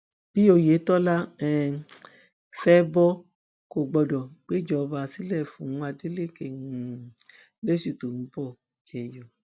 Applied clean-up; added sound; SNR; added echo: none; none; none; none.